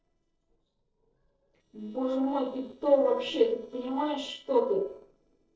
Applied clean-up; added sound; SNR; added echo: neural separator model SepFormer DNS4.